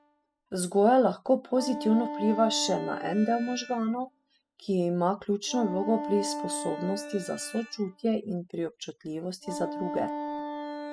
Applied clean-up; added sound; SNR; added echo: classical method spectral subtraction.